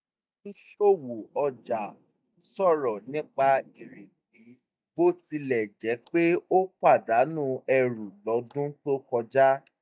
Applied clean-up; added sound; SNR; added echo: neural mask model DeepFilterNet 3.